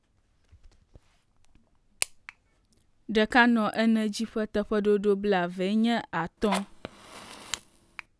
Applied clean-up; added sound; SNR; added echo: none; Fire; 11 dB; none.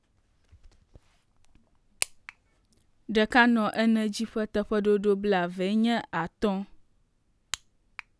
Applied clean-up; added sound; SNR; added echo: none; none; none; none.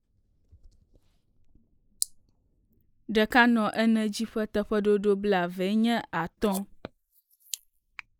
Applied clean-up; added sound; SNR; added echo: neural mask model Resemble Enhance denoiser.